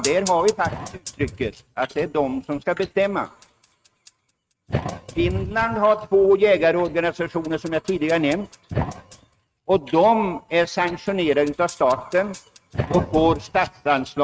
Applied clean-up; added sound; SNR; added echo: neural mask model RNNoise.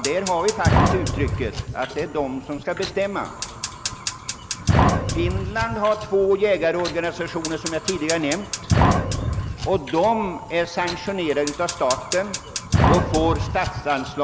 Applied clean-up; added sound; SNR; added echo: none; Fire; 0 dB; none.